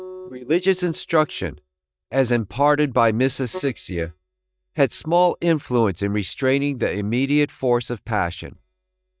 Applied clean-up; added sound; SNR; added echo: neural mask model DeepFilterNet 3.